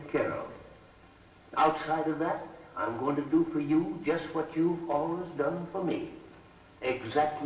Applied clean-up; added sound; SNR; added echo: none; none; none; reverberation time 1.0 s.